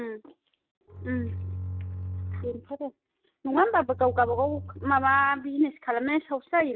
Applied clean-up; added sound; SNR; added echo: neural mask model RNNoise.